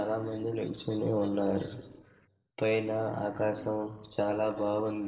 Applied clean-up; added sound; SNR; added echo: neural separator model SepFormer DNS4.